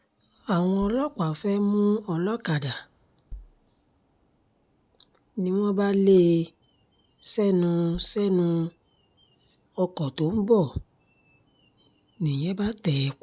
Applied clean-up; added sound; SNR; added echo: none; Bass drum; 18 dB; none.